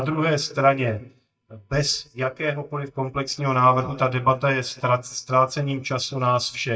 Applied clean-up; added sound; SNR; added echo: neural mask model DeepFilterNet 3.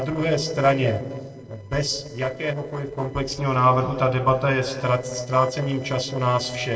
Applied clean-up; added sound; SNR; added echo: neural separator model SepFormer DNS4.